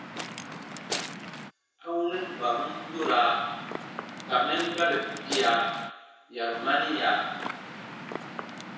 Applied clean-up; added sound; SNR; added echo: none; Waves, surf / Wind; 9 dB; reverberation time 1.0 s.